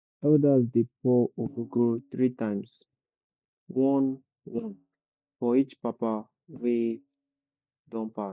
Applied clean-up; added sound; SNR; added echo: neural mask model DeepFilterNet 3.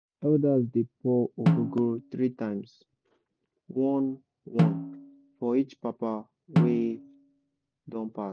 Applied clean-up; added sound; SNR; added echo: none; Snare drum; 1 dB; none.